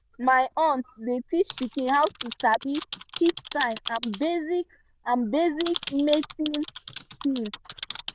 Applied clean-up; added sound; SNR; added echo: neural diffusion model UNIVERSE++.